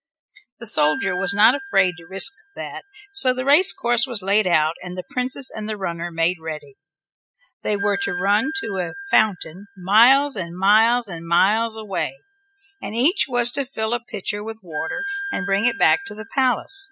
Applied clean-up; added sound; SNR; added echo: classical method spectral subtraction.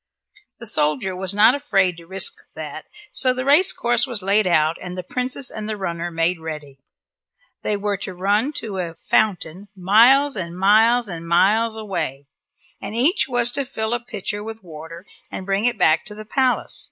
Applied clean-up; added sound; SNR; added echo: neural mask model Resemble Enhance denoiser.